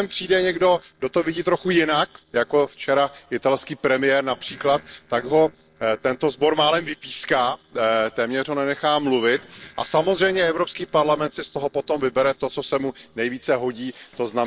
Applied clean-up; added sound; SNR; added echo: neural separator model SepFormer DNS4.